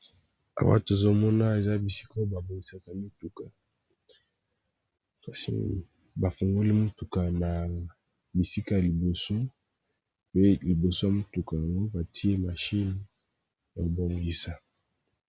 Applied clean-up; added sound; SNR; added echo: none; none; none; none.